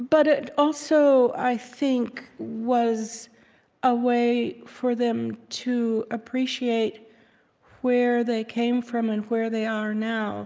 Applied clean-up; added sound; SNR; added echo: none; none; none; none.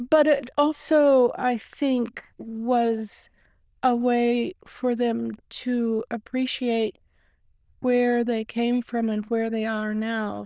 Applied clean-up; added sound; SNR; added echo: neural diffusion model UNIVERSE++.